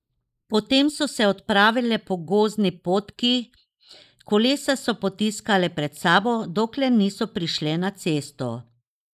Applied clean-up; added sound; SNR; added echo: neural mask model Resemble Enhance denoiser.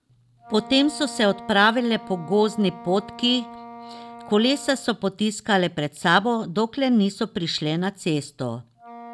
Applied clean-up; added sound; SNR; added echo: none; Wind instrument, woodwind instrument; 19 dB; none.